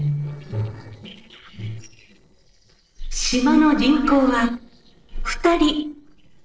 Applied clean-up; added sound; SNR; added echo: neural separator model SepFormer DNS4.